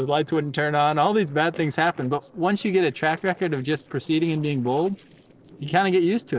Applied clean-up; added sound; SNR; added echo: neural separator model SepFormer DNS4.